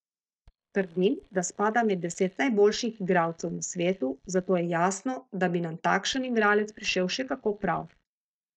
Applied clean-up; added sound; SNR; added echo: neural mask model DeepFilterNet 3.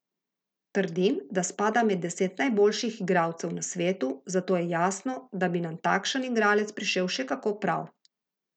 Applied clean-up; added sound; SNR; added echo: none; none; none; none.